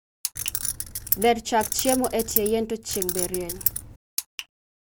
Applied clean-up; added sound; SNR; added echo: none; Keys jangling; 2 dB; none.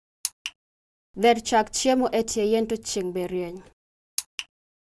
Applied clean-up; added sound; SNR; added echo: none; none; none; none.